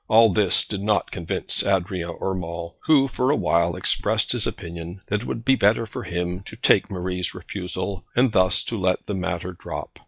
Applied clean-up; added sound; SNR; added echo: classical method log-MMSE.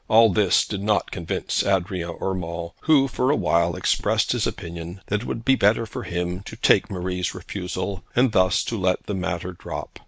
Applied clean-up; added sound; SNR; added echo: none; Walk, footsteps; 16 dB; none.